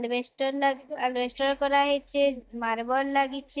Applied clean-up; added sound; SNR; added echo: neural mask model DeepFilterNet 3.